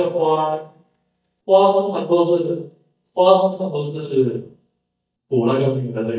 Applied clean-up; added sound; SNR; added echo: neural mask model DeepFilterNet 3.